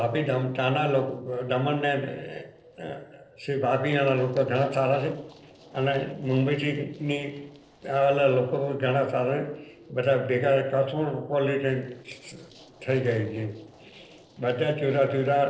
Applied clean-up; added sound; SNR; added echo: neural separator model SepFormer DNS4.